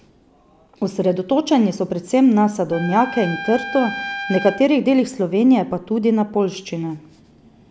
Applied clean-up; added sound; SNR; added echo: none; Trumpet; 12 dB; none.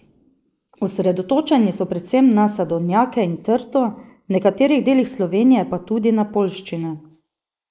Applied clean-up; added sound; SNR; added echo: neural mask model Resemble Enhance denoiser.